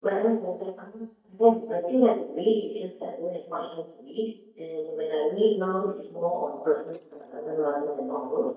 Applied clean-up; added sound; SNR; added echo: neural mask model DeepFilterNet 3.